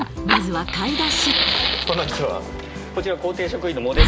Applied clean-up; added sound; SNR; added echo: none; Fire; -2 dB; none.